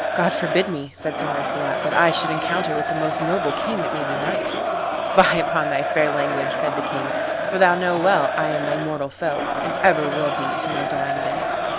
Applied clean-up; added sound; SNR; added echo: none; Crowd; 0 dB; none.